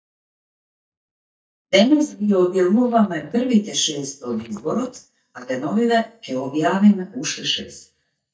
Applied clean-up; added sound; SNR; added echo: neural mask model DeepFilterNet 3.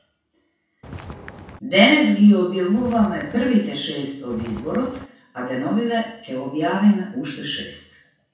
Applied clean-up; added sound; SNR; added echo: none; Walk, footsteps; 16 dB; reverberation time 0.6 s.